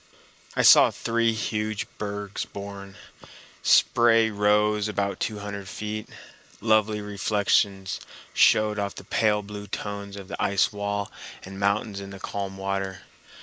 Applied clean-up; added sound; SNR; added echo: neural mask model Resemble Enhance denoiser.